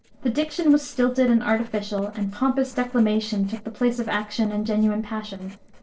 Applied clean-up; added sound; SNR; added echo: neural separator model SepFormer DNS4.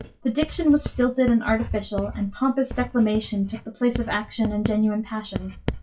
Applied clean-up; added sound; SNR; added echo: classical method WPE with log-MMSE.